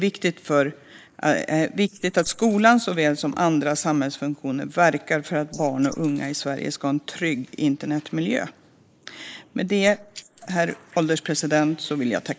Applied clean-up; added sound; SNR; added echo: neural mask model Resemble Enhance denoiser.